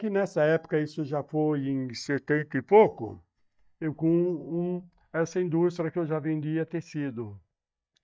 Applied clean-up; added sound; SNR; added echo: neural mask model DeepFilterNet 3.